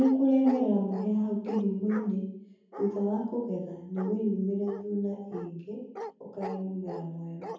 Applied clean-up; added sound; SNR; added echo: none; Bark; 15 dB; reverberation time 0.9 s.